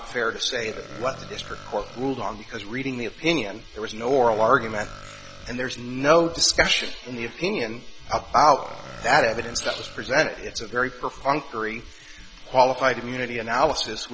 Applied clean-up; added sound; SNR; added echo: none; Burping, eructation; 20 dB; none.